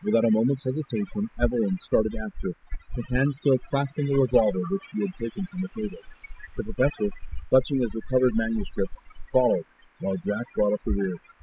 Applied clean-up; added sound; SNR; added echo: classical method spectral subtraction.